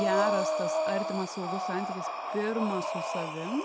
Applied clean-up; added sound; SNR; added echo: none; Breathing; -2 dB; none.